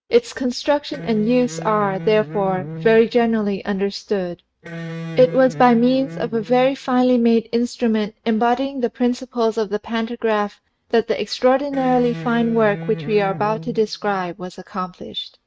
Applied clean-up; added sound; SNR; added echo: neural mask model RNNoise.